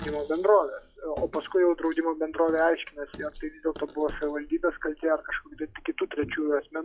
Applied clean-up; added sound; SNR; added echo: classical method log-MMSE.